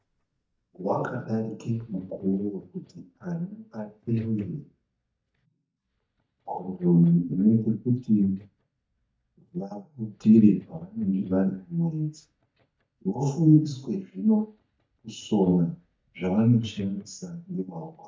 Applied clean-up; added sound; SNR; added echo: neural mask model DeepFilterNet 3.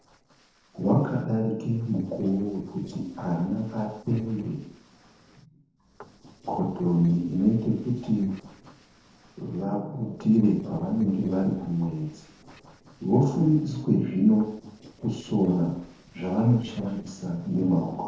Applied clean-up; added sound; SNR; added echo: neural separator model SepFormer DNS4.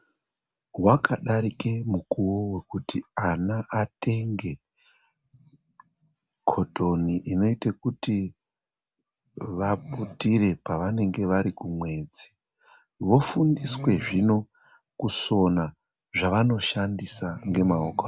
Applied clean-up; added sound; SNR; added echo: none; none; none; none.